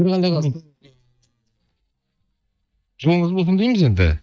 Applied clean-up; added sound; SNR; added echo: neural mask model DeepFilterNet 3.